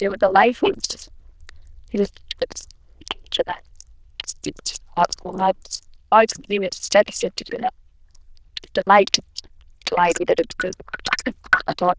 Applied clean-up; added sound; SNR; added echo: neural diffusion model UNIVERSE++.